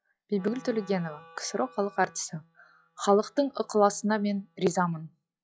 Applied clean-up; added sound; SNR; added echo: classical method log-MMSE.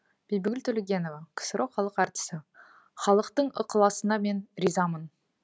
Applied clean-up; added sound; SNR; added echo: none; none; none; none.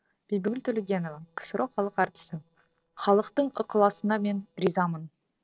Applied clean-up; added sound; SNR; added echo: neural separator model SepFormer DNS4.